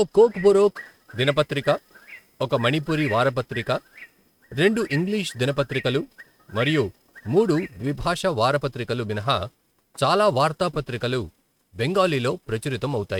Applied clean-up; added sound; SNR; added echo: neural mask model RNNoise.